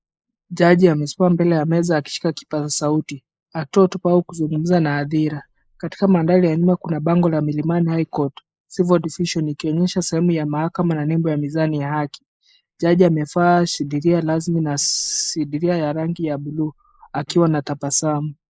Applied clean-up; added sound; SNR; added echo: neural mask model Resemble Enhance denoiser.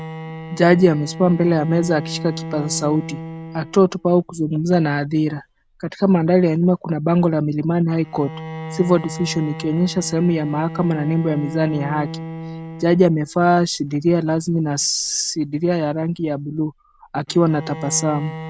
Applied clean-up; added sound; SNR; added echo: none; Bowed string instrument; 14 dB; none.